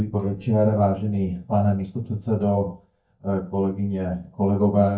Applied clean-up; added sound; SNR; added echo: neural mask model DeepFilterNet 3.